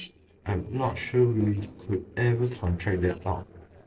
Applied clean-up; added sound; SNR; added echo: neural separator model SepFormer DNS4.